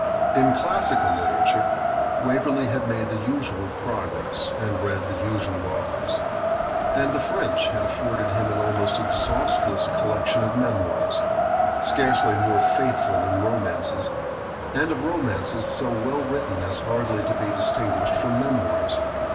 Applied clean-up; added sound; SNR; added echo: none; Wind; -3 dB; reverberation time 0.2 s.